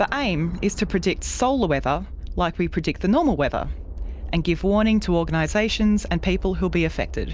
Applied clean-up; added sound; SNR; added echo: none; none; none; none.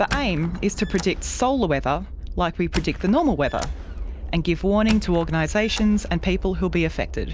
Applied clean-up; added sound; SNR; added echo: none; Squeak; 14 dB; none.